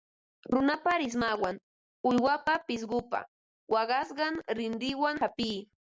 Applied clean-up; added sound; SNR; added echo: none; none; none; none.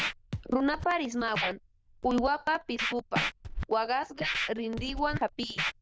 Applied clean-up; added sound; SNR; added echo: neural diffusion model UNIVERSE++.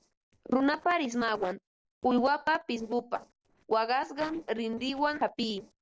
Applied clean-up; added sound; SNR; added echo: neural separator model SepFormer DNS4.